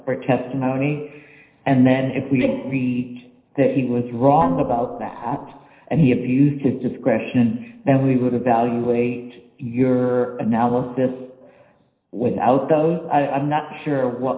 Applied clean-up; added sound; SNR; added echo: neural separator model SepFormer DNS4.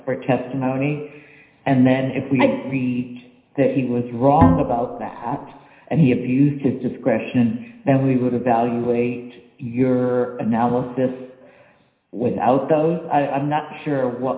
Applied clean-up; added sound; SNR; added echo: none; Bowed string instrument; 2 dB; reverberation time 0.9 s.